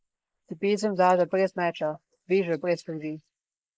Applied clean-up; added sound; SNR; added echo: neural mask model Resemble Enhance denoiser.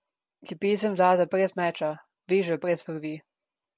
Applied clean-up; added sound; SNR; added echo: none; none; none; none.